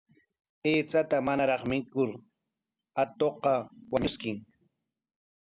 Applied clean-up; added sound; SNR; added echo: none; none; none; none.